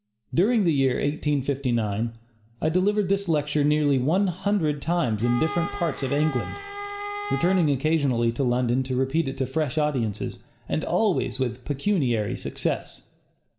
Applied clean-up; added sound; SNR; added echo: none; Bowed string instrument; 10 dB; reverberation time 0.6 s.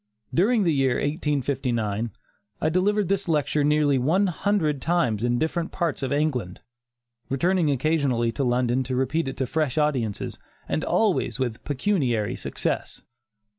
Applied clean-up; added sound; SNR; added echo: none; none; none; none.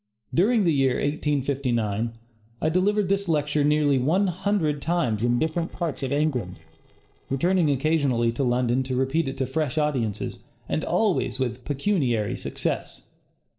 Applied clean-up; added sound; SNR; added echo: neural separator model SepFormer DNS4.